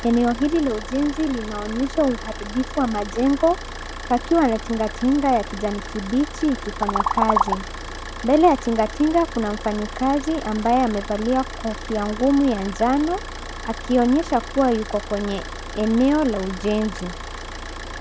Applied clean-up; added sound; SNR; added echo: none; Idling / Car; 11 dB; none.